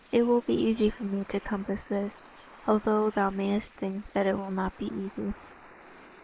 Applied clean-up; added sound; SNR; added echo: neural mask model Resemble Enhance denoiser.